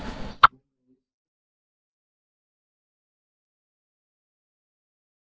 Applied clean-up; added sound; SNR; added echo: neural mask model DeepFilterNet 3.